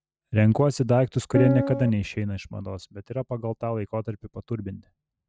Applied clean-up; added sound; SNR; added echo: neural mask model RNNoise.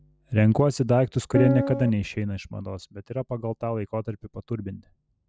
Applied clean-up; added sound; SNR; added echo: none; Piano; -1 dB; none.